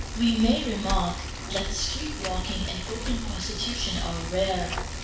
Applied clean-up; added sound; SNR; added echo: none; Bicycle; 3 dB; reverberation time 0.7 s.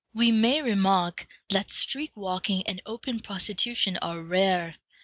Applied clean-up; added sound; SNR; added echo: none; none; none; none.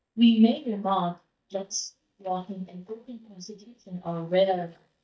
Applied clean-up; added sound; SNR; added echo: neural mask model DeepFilterNet 3.